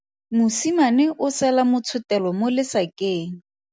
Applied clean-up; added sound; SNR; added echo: none; none; none; none.